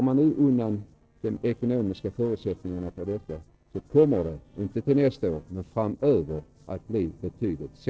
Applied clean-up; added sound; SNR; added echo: neural separator model SepFormer DNS4.